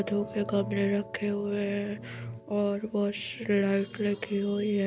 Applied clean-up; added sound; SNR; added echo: none; Piano; 20 dB; none.